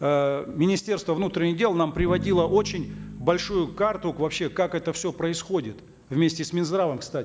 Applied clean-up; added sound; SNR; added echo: none; Bass guitar; 15 dB; none.